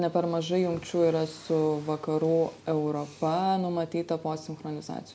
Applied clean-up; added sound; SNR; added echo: none; none; none; none.